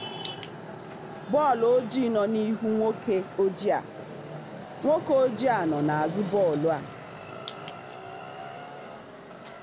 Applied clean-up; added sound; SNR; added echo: none; Traffic noise, roadway noise; 11 dB; none.